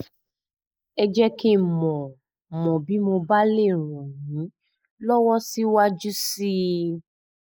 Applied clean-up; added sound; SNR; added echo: neural mask model Resemble Enhance denoiser.